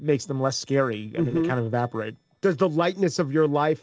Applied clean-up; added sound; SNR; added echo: neural separator model SepFormer DNS4.